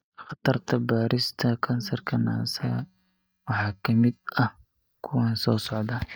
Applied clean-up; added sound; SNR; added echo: neural mask model DeepFilterNet 3.